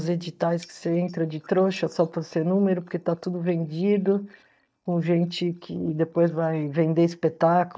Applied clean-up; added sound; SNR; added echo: neural mask model DeepFilterNet 3.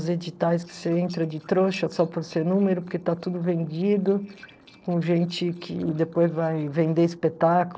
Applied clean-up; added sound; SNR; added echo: neural separator model SepFormer DNS4.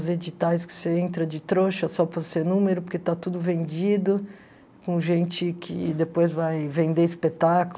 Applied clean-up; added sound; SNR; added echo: none; none; none; none.